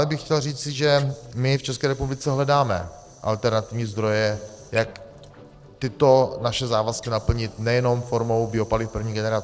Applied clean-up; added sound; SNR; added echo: neural separator model SepFormer DNS4.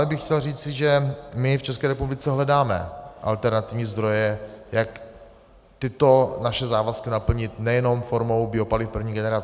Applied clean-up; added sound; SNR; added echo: none; none; none; none.